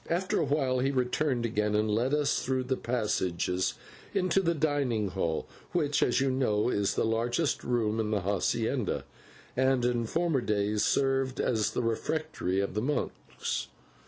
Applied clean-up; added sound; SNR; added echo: none; none; none; none.